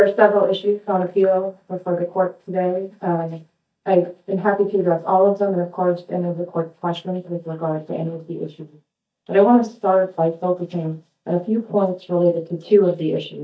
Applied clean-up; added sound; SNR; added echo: neural mask model DeepFilterNet 3.